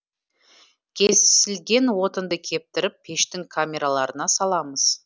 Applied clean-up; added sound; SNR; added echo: none; none; none; none.